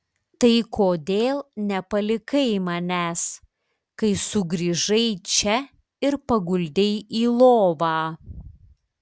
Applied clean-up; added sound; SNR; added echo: none; none; none; none.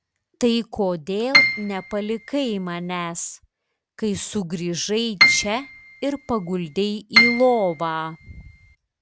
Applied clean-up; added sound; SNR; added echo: none; Piano; -2 dB; none.